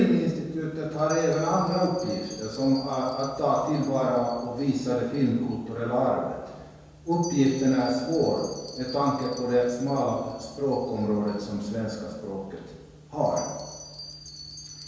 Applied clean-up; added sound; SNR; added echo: none; Bell; 19 dB; reverberation time 1.2 s.